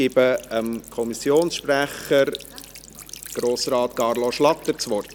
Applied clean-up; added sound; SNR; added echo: none; Trickle, dribble / Sink (filling or washing); 20 dB; none.